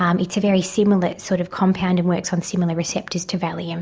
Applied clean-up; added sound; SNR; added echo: none; none; none; none.